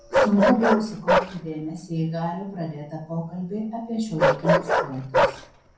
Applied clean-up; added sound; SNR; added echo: none; Bark; -2 dB; reverberation time 0.5 s.